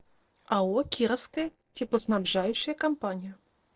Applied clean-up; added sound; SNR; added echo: neural separator model SepFormer DNS4.